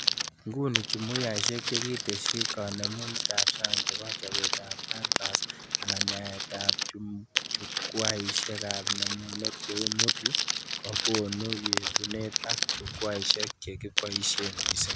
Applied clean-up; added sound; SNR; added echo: none; Crackle; -5 dB; none.